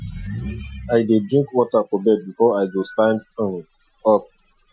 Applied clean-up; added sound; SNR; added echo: classical method Wiener filter.